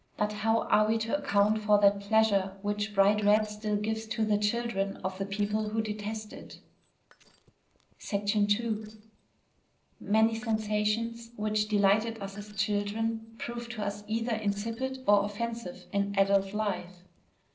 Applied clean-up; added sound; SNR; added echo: neural separator model SepFormer DNS4.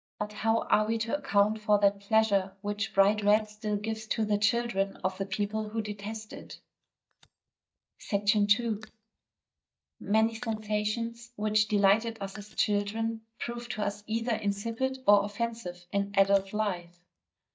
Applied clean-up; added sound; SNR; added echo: neural mask model DeepFilterNet 3.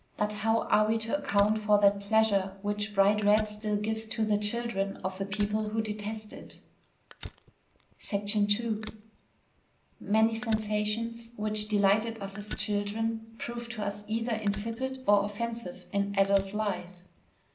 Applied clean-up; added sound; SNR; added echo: none; Fire; 17 dB; reverberation time 0.5 s.